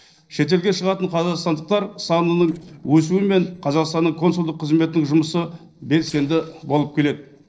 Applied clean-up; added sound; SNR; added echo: neural separator model SepFormer DNS4.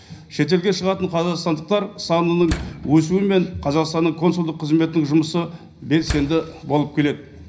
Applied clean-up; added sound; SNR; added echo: none; Slam; 12 dB; reverberation time 0.5 s.